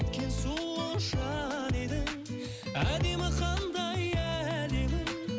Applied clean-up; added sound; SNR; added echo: none; none; none; none.